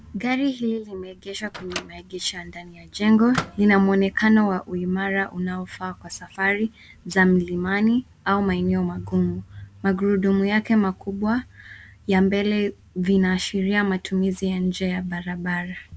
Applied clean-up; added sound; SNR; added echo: none; Microwave oven; 14 dB; none.